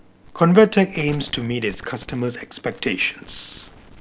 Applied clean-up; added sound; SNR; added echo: none; none; none; none.